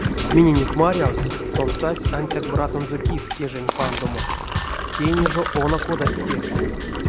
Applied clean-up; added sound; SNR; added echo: none; Percussion + Sink (filling or washing); 0 dB; none.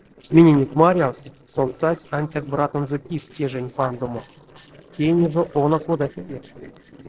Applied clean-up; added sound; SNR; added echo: neural separator model SepFormer DNS4.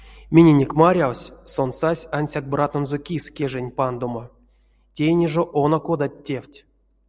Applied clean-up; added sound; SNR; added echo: none; none; none; none.